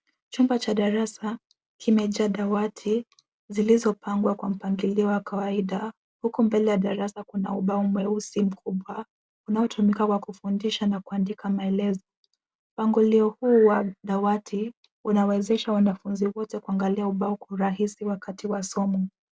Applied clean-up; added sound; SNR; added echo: none; none; none; none.